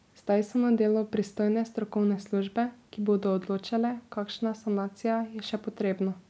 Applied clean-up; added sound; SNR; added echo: none; none; none; none.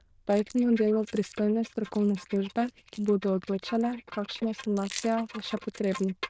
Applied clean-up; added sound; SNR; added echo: neural diffusion model UNIVERSE++.